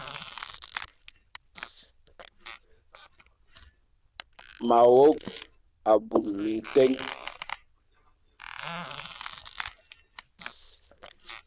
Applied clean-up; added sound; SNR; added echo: neural diffusion model UNIVERSE++.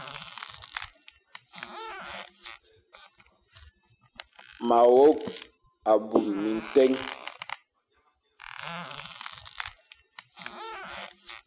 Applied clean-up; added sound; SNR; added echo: none; Squeak; 14 dB; none.